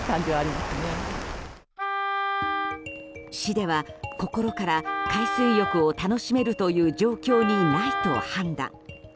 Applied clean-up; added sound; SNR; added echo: none; Wind instrument, woodwind instrument; 4 dB; none.